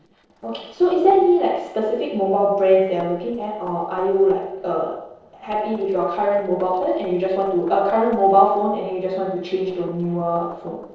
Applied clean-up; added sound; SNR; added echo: neural separator model SepFormer DNS4.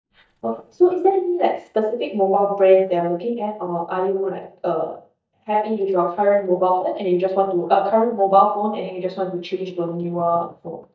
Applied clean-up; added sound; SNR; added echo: neural mask model DeepFilterNet 3.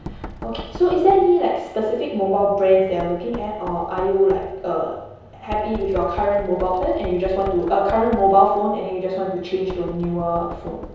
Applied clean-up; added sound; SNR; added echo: none; Knock; 15 dB; reverberation time 0.9 s.